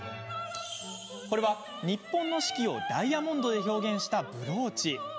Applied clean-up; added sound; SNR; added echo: none; none; none; none.